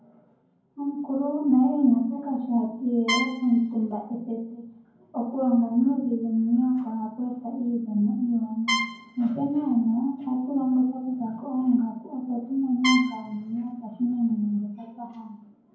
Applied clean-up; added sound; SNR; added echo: none; Trumpet; 5 dB; reverberation time 0.9 s.